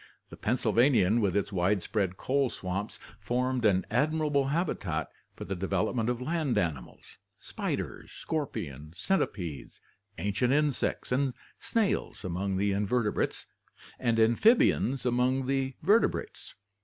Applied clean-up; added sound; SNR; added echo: none; none; none; none.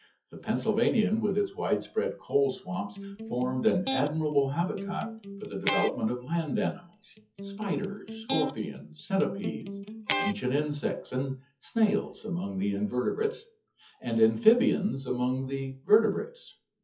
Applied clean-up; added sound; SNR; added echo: classical method WPE with log-MMSE.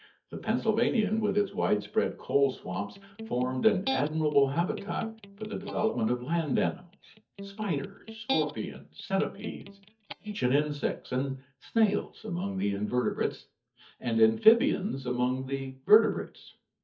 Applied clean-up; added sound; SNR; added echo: neural mask model DeepFilterNet 3.